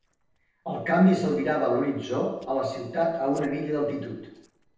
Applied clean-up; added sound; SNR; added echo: neural separator model SepFormer DNS4.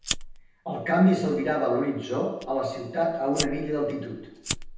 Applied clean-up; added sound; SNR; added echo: none; Fire; 11 dB; reverberation time 0.9 s.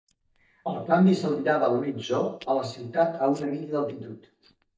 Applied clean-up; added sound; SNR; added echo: neural mask model DeepFilterNet 3.